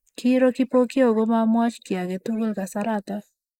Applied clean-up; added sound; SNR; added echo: neural mask model Resemble Enhance denoiser.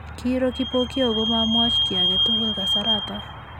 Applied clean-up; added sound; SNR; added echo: none; Squeak / Vehicle; -2 dB; none.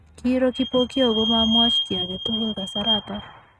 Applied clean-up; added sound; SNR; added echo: neural mask model RNNoise.